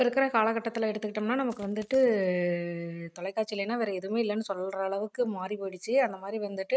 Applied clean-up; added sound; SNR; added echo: neural mask model RNNoise.